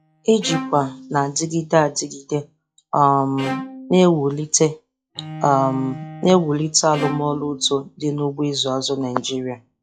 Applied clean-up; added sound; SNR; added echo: classical method log-MMSE.